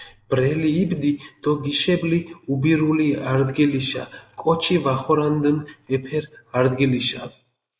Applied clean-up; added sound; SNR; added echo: neural mask model Resemble Enhance denoiser.